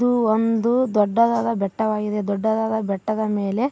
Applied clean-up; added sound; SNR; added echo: none; none; none; none.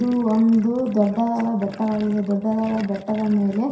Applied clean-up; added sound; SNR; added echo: none; Gurgling; 20 dB; reverberation time 0.7 s.